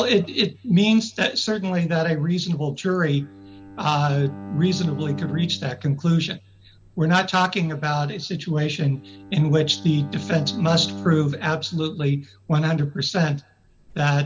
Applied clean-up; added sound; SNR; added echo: none; Bowed string instrument; 17 dB; none.